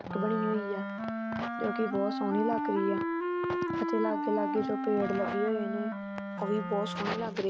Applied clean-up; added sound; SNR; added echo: none; Wind instrument, woodwind instrument; 1 dB; none.